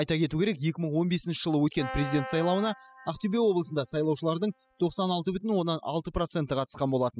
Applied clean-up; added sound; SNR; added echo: classical method spectral subtraction.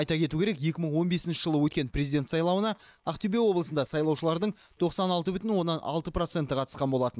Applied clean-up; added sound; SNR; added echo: neural mask model Resemble Enhance denoiser.